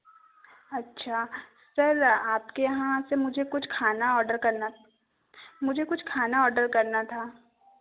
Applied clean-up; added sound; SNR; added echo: none; none; none; none.